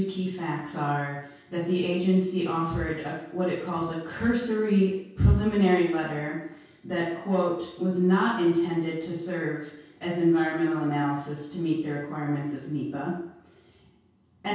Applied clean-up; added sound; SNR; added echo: none; none; none; reverberation time 0.6 s.